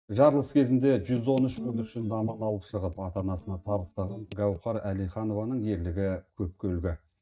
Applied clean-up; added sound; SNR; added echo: neural mask model DeepFilterNet 3.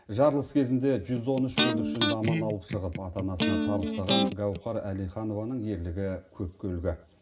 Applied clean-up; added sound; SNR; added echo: none; Electric guitar; 0 dB; reverberation time 0.6 s.